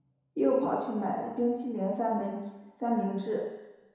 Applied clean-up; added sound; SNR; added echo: none; none; none; reverberation time 1.0 s.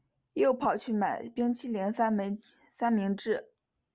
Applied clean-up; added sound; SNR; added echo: none; none; none; none.